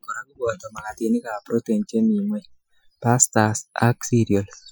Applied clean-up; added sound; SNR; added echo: classical method Wiener filter.